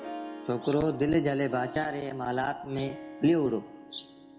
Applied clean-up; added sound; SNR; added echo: none; Harp; 14 dB; reverberation time 0.9 s.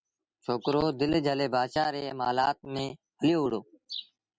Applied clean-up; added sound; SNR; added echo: none; none; none; none.